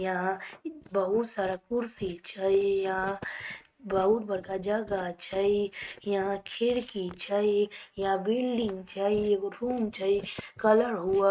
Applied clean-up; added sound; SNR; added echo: neural mask model RNNoise.